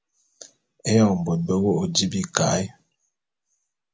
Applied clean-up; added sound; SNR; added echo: none; none; none; none.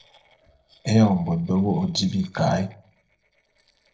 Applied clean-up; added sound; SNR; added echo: neural separator model SepFormer DNS4.